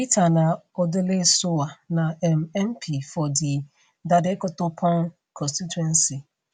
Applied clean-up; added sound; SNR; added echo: none; none; none; none.